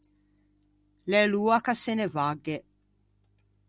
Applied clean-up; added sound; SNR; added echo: none; none; none; none.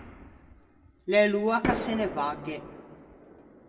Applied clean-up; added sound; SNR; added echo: none; Fireworks; 8 dB; reverberation time 1.1 s.